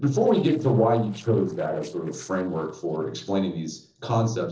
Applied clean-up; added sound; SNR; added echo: neural separator model SepFormer DNS4.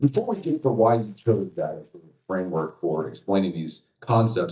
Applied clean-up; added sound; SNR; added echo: neural mask model DeepFilterNet 3.